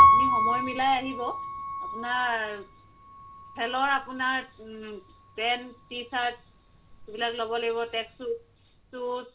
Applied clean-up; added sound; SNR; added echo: none; Piano; -2 dB; reverberation time 0.3 s.